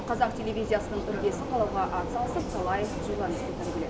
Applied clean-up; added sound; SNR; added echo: none; Vehicle; 3 dB; reverberation time 1.3 s.